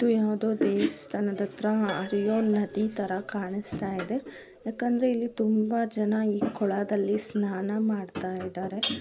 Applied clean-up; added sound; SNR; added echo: none; Keyboard (musical); 20 dB; none.